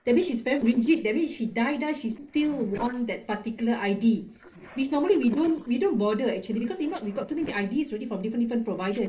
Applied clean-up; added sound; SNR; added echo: neural separator model SepFormer DNS4.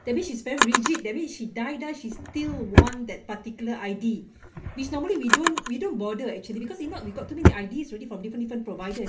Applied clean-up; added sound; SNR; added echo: none; Drawer open or close; -3 dB; reverberation time 0.3 s.